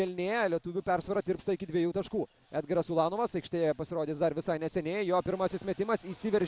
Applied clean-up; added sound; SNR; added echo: none; none; none; none.